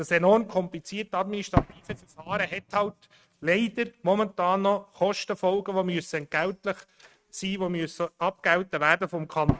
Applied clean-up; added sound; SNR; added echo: neural mask model RNNoise.